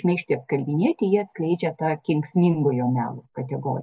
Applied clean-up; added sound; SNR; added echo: none; none; none; none.